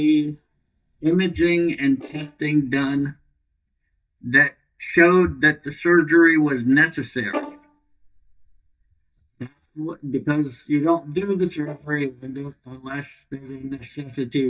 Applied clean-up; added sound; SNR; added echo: neural mask model DeepFilterNet 3.